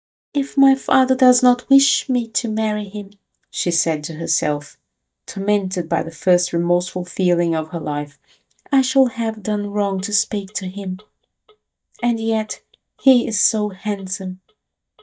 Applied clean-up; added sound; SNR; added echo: neural mask model DeepFilterNet 3.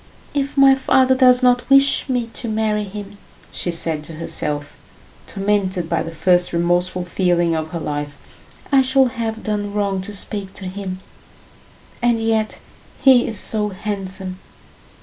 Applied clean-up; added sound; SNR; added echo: none; none; none; none.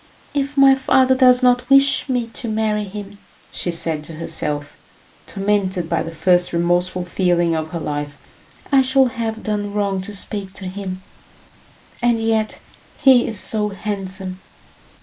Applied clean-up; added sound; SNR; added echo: neural mask model Resemble Enhance denoiser.